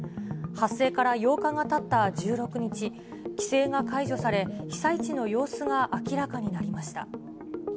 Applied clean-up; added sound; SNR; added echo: none; none; none; none.